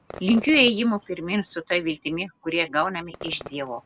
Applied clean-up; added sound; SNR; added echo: none; Fireworks; 19 dB; none.